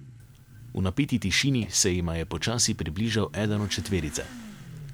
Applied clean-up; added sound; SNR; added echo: none; Motorcycle / Accelerating, revving, vroom; 17 dB; none.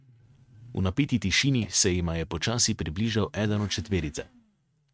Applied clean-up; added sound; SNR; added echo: neural mask model RNNoise.